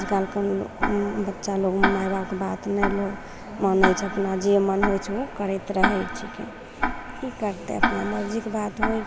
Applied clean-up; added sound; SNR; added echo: none; Tick-tock; 3 dB; none.